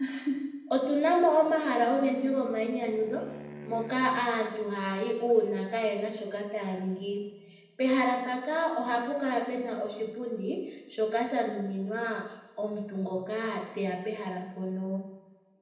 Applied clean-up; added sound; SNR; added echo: none; Wind instrument, woodwind instrument; 15 dB; reverberation time 0.9 s.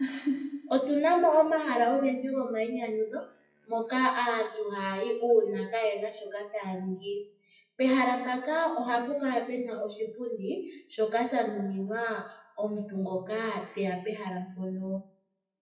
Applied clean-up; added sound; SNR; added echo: classical method WPE with log-MMSE.